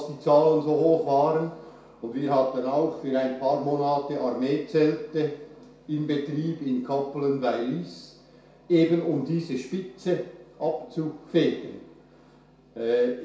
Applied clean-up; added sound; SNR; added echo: none; none; none; reverberation time 0.6 s.